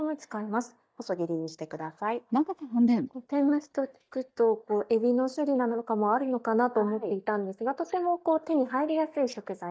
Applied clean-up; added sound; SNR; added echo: neural mask model DeepFilterNet 3.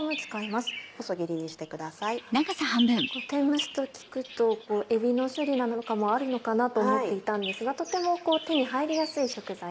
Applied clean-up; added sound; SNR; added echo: none; Bird vocalization, bird call, bird song; 12 dB; none.